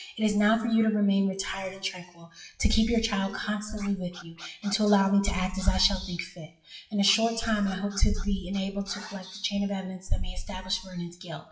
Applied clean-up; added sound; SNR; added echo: classical method WPE with log-MMSE.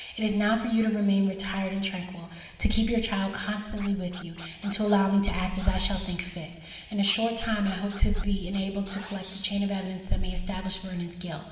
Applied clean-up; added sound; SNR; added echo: none; Scratching (performance technique); 18 dB; reverberation time 1.2 s.